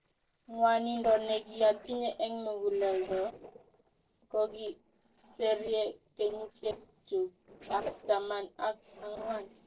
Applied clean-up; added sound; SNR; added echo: neural separator model SepFormer DNS4.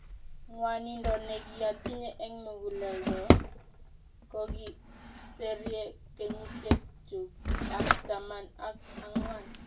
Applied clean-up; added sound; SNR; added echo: none; Drawer open or close; -5 dB; reverberation time 0.2 s.